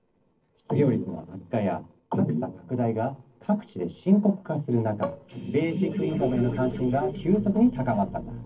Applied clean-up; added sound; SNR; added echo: neural separator model SepFormer DNS4.